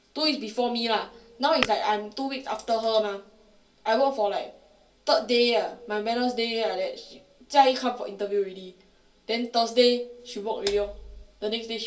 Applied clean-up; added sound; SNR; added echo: none; Tap / Glass; 7 dB; reverberation time 0.2 s.